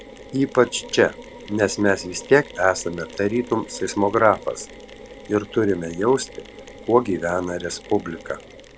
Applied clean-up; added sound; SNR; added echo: none; Mechanisms; 18 dB; none.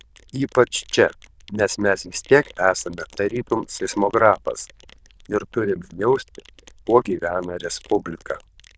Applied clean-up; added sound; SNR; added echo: neural diffusion model UNIVERSE++.